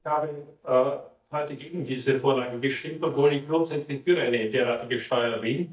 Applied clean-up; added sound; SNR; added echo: neural mask model DeepFilterNet 3.